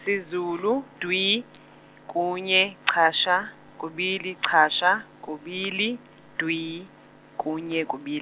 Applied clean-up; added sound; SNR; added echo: none; none; none; none.